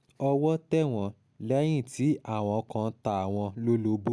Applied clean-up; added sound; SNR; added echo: none; none; none; none.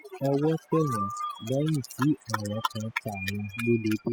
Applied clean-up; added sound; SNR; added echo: classical method spectral subtraction.